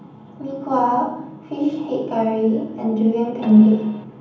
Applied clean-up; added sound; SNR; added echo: none; Keyboard (musical); 16 dB; reverberation time 0.8 s.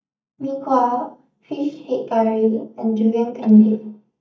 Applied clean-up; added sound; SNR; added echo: neural mask model DeepFilterNet 3.